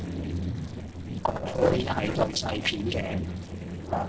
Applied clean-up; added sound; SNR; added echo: neural separator model SepFormer DNS4.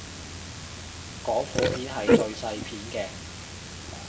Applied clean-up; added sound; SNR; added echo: none; Burping, eructation; -5 dB; reverberation time 0.7 s.